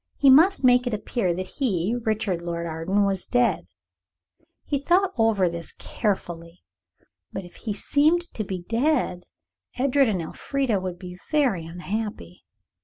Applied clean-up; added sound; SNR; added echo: none; none; none; none.